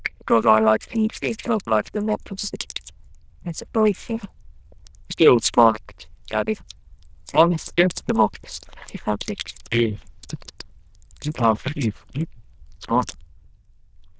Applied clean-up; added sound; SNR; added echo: neural diffusion model UNIVERSE++.